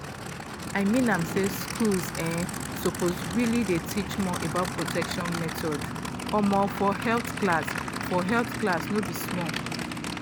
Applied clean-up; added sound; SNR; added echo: none; Idling / Aircraft; 4 dB; none.